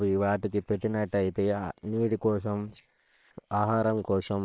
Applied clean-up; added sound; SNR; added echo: neural separator model SepFormer WHAM!.